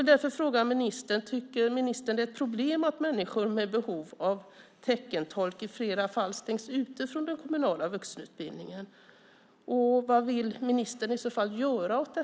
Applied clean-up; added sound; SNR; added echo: none; none; none; none.